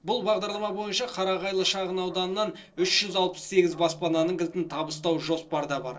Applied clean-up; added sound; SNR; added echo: neural separator model SepFormer DNS4.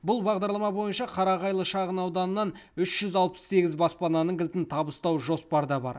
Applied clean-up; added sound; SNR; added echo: none; none; none; none.